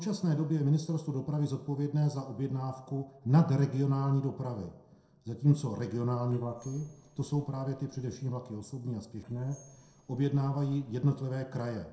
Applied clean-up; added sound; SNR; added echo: neural separator model SepFormer DNS4.